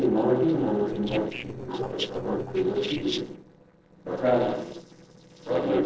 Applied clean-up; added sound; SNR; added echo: neural separator model SepFormer DNS4.